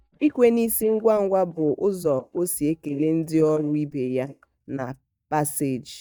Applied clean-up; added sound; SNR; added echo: neural mask model DeepFilterNet 3.